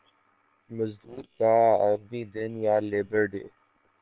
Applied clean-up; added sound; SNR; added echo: neural separator model SepFormer WHAM!.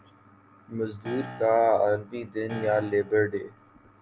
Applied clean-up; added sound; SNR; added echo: none; Piano; 15 dB; none.